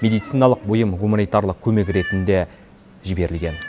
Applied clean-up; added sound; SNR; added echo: none; Meow; 19 dB; none.